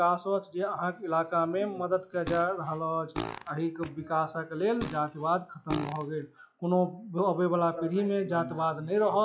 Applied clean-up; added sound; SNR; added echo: classical method log-MMSE.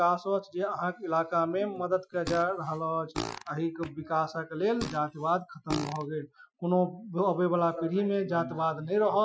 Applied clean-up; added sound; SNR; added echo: classical method Wiener filter.